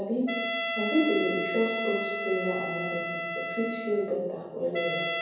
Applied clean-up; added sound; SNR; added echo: none; Wind instrument, woodwind instrument; 3 dB; reverberation time 1.1 s.